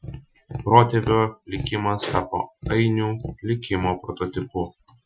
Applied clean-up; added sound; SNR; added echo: classical method Wiener filter.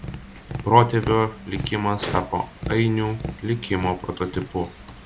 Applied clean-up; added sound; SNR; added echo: none; Tap; 10 dB; none.